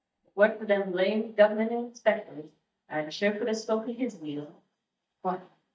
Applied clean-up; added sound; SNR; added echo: neural mask model DeepFilterNet 3.